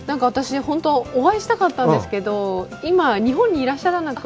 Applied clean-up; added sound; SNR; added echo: none; none; none; none.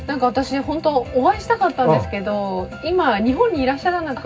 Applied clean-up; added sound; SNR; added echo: none; none; none; reverberation time 0.4 s.